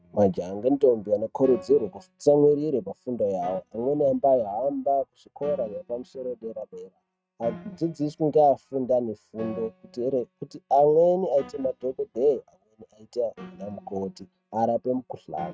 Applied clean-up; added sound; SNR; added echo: neural mask model RNNoise.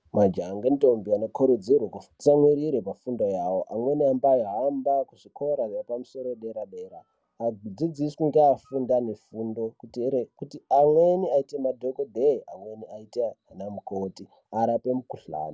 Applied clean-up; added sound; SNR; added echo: none; none; none; none.